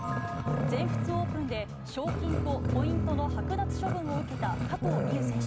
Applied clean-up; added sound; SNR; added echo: none; Growling + Bowed string instrument; -5 dB; none.